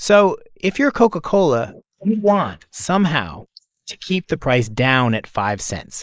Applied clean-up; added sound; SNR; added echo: neural mask model Resemble Enhance denoiser.